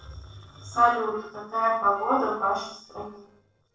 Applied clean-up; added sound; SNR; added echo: neural separator model SepFormer DNS4.